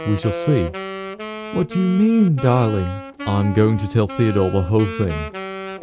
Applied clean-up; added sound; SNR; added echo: none; Wind instrument, woodwind instrument; 11 dB; none.